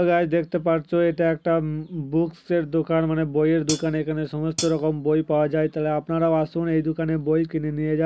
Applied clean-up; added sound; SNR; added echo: none; Hi-hat; 10 dB; none.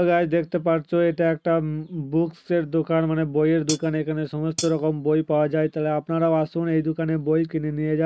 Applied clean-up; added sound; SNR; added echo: neural mask model RNNoise.